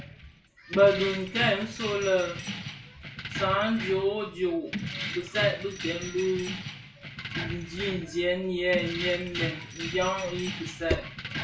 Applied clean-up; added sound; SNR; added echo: none; Keys jangling; 7 dB; reverberation time 0.2 s.